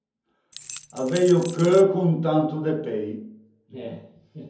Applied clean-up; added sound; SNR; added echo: none; Rattle / Keys jangling; 15 dB; reverberation time 0.5 s.